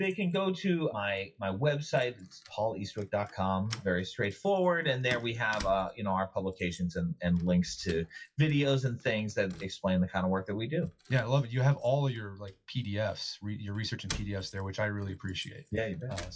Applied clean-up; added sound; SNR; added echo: classical method WPE with log-MMSE.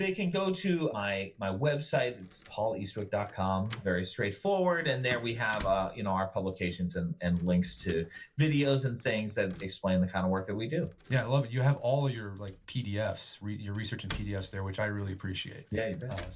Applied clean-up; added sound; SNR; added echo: none; Keys jangling; 19 dB; reverberation time 0.2 s.